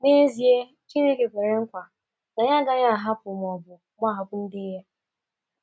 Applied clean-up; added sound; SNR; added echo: none; none; none; none.